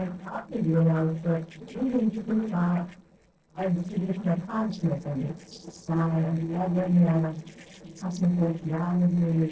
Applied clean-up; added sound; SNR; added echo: neural separator model SepFormer DNS4.